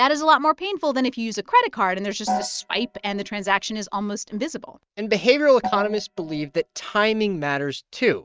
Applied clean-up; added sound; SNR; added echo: neural mask model RNNoise.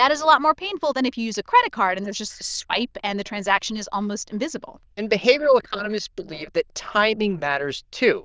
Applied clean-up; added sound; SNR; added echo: neural diffusion model UNIVERSE++.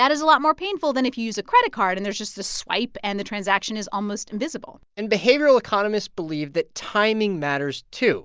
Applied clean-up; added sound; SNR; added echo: none; none; none; none.